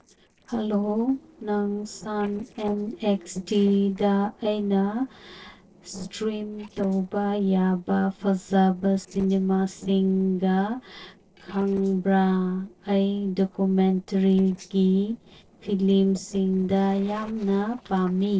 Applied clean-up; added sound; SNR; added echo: neural separator model SepFormer DNS4.